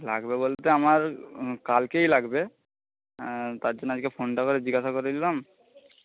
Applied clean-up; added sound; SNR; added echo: none; none; none; none.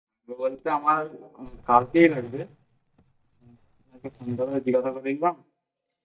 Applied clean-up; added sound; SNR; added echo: neural mask model DeepFilterNet 3.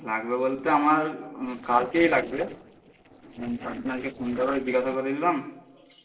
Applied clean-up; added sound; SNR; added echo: neural separator model SepFormer DNS4.